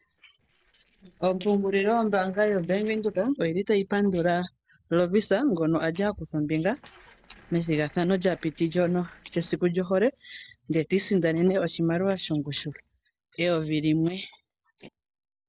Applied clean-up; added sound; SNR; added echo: neural separator model SepFormer DNS4.